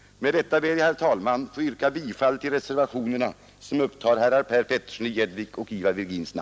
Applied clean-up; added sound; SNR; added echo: none; none; none; none.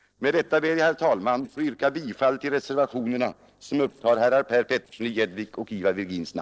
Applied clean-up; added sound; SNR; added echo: neural separator model SepFormer DNS4.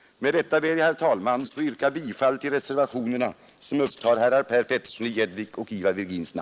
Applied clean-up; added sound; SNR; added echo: neural mask model Resemble Enhance denoiser.